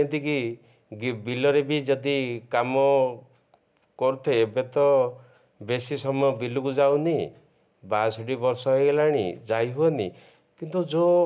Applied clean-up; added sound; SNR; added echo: none; none; none; none.